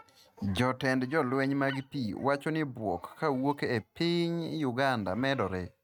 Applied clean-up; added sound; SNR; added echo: neural mask model RNNoise.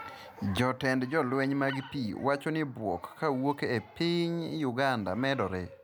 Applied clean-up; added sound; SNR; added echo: none; Animal; 16 dB; none.